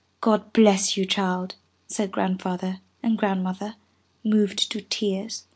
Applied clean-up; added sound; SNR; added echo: none; none; none; none.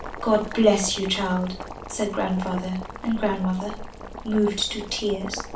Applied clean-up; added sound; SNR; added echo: none; Boiling; 11 dB; reverberation time 0.3 s.